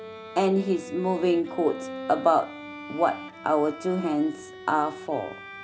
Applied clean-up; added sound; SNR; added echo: none; Bowed string instrument; 13 dB; none.